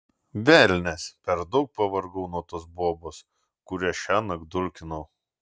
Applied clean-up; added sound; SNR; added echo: none; none; none; none.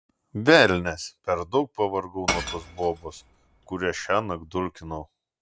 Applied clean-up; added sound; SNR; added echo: none; Shatter / Crushing; 10 dB; none.